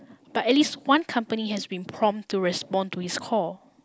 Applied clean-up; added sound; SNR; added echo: neural mask model Resemble Enhance denoiser.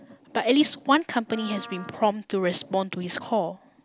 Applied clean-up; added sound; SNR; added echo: none; Wind instrument, woodwind instrument; 19 dB; none.